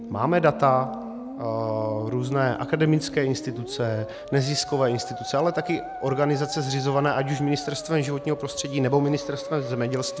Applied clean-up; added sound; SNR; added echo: none; Musical instrument; 11 dB; none.